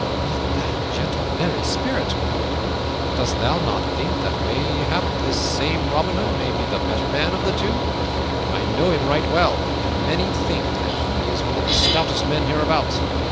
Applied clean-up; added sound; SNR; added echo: none; Mechanical fan; -4 dB; none.